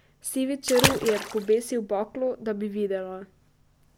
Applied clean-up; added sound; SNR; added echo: none; Water / Splash, splatter; 2 dB; none.